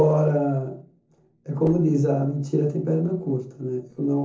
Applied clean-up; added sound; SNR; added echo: neural separator model SepFormer DNS4.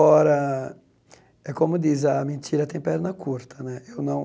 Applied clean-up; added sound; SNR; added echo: none; none; none; none.